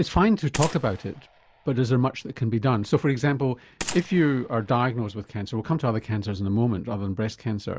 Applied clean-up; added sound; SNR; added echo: none; Gunshot, gunfire; 16 dB; none.